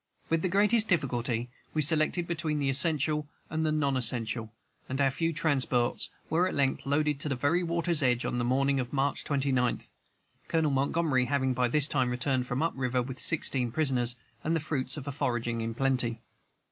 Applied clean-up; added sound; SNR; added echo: none; none; none; none.